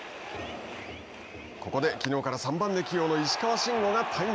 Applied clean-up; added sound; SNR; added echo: none; none; none; none.